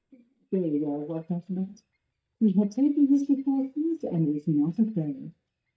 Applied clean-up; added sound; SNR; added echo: neural mask model DeepFilterNet 3.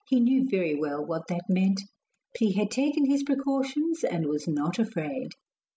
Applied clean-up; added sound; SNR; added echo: none; none; none; none.